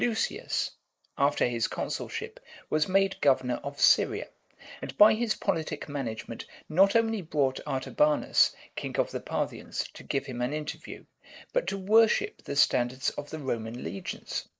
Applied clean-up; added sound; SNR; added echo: neural mask model Resemble Enhance denoiser.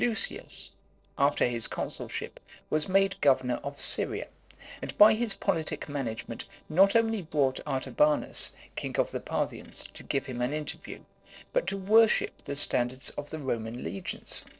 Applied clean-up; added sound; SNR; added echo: neural separator model SepFormer DNS4.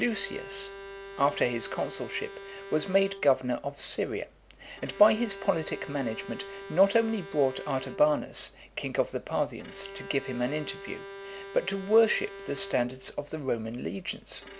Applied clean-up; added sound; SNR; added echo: none; Bowed string instrument; 15 dB; none.